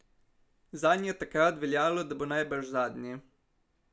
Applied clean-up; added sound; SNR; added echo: none; none; none; none.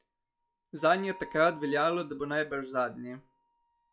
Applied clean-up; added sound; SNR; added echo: classical method log-MMSE.